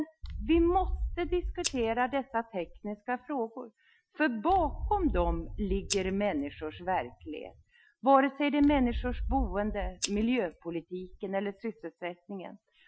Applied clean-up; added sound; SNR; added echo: classical method Wiener filter.